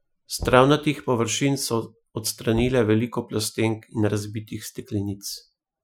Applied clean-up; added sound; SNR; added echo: classical method Wiener filter.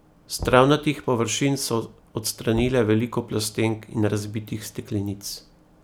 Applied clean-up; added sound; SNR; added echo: none; Knock; 17 dB; none.